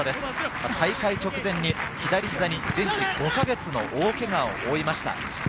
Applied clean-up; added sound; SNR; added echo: none; none; none; none.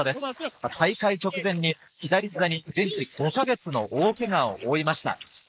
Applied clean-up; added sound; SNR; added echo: neural mask model Resemble Enhance denoiser.